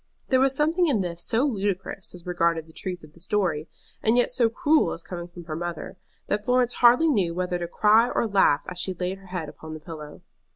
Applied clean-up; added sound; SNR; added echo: none; none; none; none.